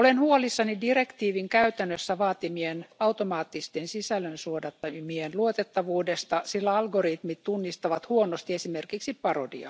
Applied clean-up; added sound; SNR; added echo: none; none; none; none.